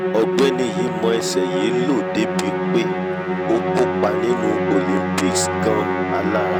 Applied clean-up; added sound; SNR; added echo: none; Musical instrument; -1 dB; none.